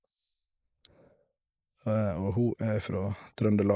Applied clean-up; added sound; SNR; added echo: neural mask model Resemble Enhance denoiser.